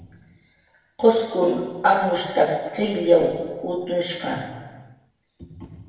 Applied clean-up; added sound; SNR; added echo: none; none; none; reverberation time 1.3 s.